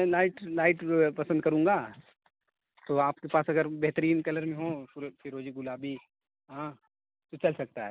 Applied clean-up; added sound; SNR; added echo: none; none; none; none.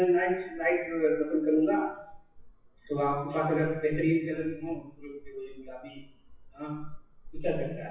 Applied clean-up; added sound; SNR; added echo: classical method WPE with log-MMSE.